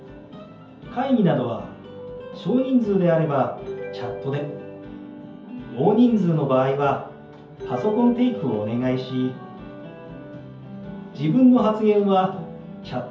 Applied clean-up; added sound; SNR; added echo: none; none; none; reverberation time 0.5 s.